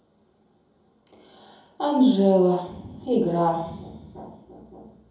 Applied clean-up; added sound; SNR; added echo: none; none; none; reverberation time 2.8 s.